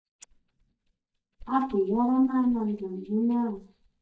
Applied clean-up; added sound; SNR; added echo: neural mask model DeepFilterNet 3.